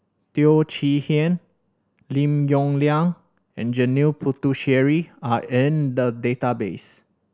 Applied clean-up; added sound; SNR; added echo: none; none; none; none.